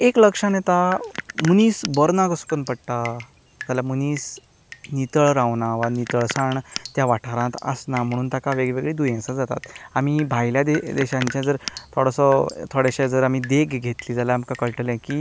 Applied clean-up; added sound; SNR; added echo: none; Drip; 17 dB; none.